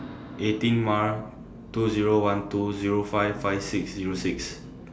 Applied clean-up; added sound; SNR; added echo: none; none; none; none.